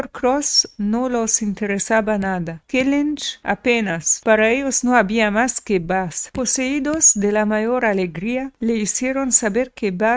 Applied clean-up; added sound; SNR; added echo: neural mask model RNNoise.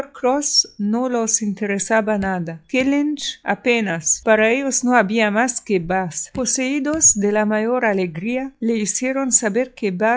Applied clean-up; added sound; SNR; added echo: classical method log-MMSE.